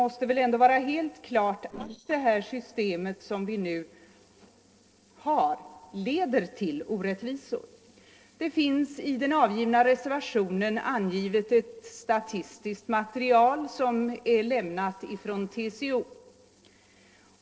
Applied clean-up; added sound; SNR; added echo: neural separator model SepFormer DNS4.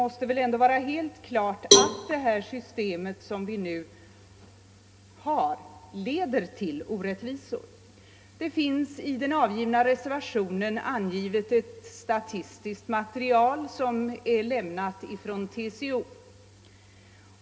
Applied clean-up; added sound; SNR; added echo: none; Cowbell; -3 dB; reverberation time 0.3 s.